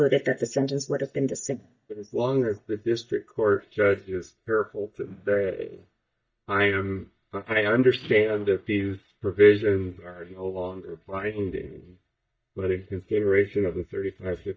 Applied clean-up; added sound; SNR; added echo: neural mask model DeepFilterNet 3.